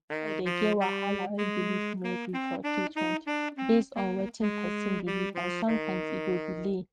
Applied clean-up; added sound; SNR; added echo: neural mask model RNNoise.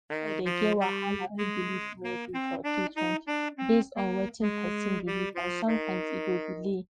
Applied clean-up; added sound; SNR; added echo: classical method Wiener filter.